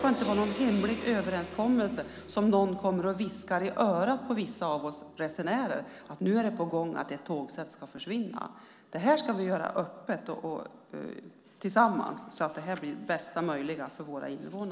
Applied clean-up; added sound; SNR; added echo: none; Gong; 17 dB; none.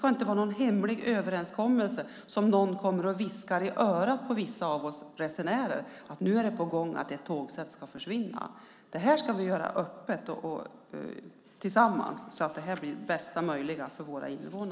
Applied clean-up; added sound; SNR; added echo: none; none; none; none.